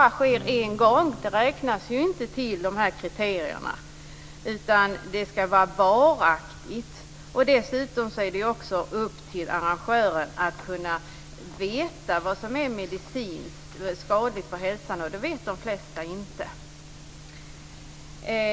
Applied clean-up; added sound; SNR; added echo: none; Acoustic guitar / Strum; 15 dB; none.